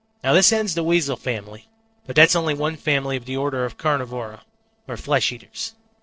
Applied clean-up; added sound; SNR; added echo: neural separator model SepFormer DNS4.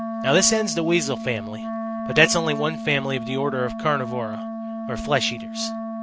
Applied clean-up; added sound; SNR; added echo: none; Wind instrument, woodwind instrument; 6 dB; none.